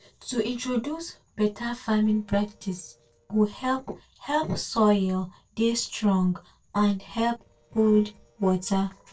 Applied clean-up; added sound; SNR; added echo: neural separator model SepFormer DNS4.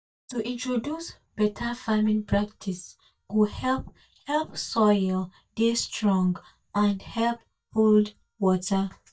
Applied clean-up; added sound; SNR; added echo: neural mask model DeepFilterNet 3.